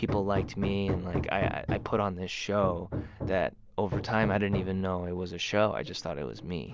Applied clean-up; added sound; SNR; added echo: none; Hammer; 6 dB; none.